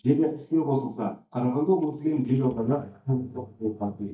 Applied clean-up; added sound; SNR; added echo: neural mask model DeepFilterNet 3.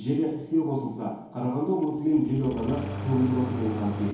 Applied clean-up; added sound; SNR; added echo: none; Engine starting; 8 dB; reverberation time 2.2 s.